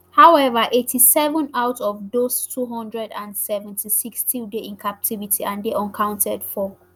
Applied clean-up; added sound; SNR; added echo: none; none; none; none.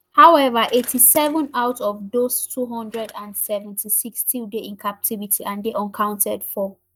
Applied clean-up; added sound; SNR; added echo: neural mask model DeepFilterNet 3.